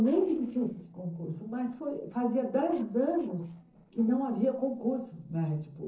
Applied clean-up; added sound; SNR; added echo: neural separator model SepFormer DNS4.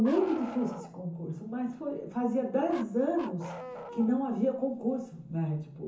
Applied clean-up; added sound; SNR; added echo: none; Bark; 16 dB; reverberation time 0.6 s.